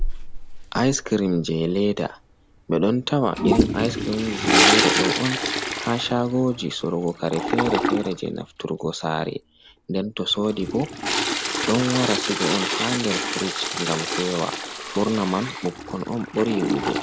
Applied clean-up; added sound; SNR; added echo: none; Toilet flush; 1 dB; none.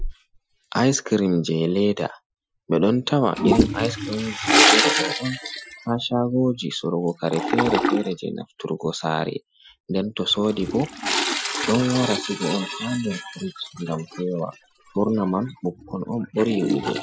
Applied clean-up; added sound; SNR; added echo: classical method Wiener filter.